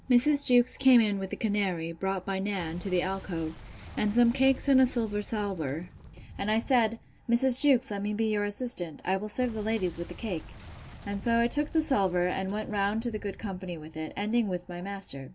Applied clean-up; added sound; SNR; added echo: none; Boom; 20 dB; none.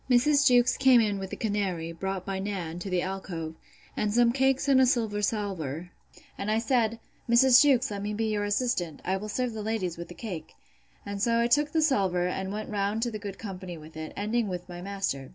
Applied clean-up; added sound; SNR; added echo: none; none; none; none.